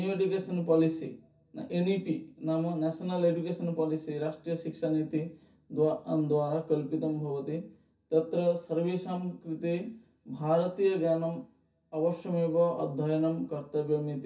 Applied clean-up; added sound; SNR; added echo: none; none; none; reverberation time 0.3 s.